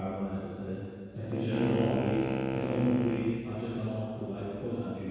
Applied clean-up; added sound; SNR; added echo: none; Wind instrument, woodwind instrument; 3 dB; reverberation time 2.0 s.